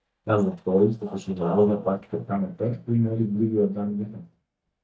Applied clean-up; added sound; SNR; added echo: neural mask model DeepFilterNet 3.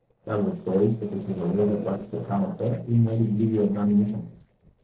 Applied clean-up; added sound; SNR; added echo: neural separator model SepFormer DNS4.